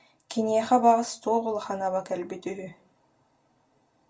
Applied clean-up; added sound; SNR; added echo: none; none; none; reverberation time 0.2 s.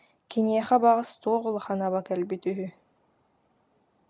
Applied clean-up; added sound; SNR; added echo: none; none; none; none.